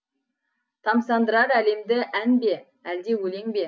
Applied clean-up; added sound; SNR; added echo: none; none; none; none.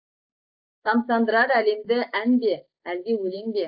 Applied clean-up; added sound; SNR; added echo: neural mask model Resemble Enhance denoiser.